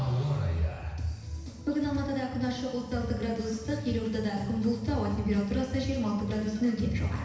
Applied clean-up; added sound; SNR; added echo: none; none; none; reverberation time 1.0 s.